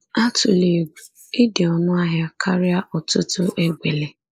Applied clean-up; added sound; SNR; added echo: neural mask model Resemble Enhance denoiser.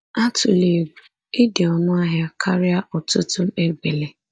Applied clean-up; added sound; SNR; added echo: neural mask model DeepFilterNet 3.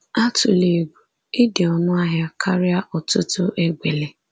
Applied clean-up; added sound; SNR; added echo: none; none; none; none.